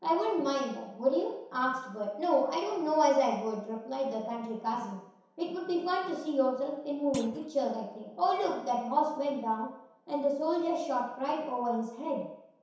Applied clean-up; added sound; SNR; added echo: none; Thump, thud; 18 dB; reverberation time 0.7 s.